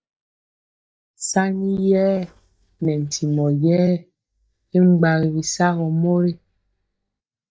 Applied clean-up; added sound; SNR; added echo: neural mask model DeepFilterNet 3.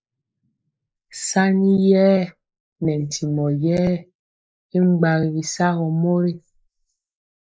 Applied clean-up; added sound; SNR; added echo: neural mask model Resemble Enhance denoiser.